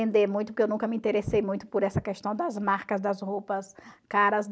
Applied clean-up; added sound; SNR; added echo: none; none; none; none.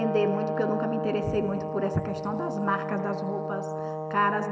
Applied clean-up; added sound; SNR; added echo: none; Brass instrument; 3 dB; reverberation time 3.0 s.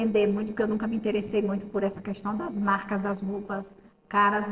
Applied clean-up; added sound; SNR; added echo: neural separator model SepFormer DNS4.